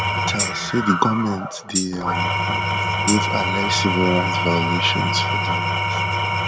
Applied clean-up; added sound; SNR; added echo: none; Engine / Tools + Tambourine; -3 dB; none.